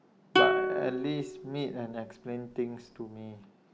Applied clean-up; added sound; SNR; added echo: none; Plucked string instrument; -3 dB; none.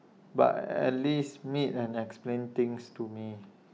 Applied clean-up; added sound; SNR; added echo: none; none; none; none.